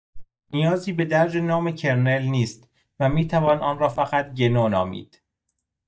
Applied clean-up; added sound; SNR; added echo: neural mask model DeepFilterNet 3.